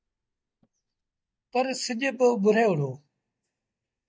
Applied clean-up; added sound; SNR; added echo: neural mask model DeepFilterNet 3.